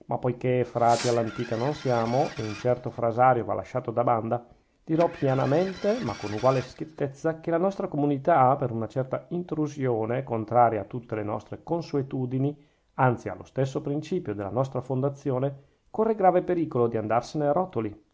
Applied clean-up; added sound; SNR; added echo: none; Fireworks + Engine starting; 17 dB; none.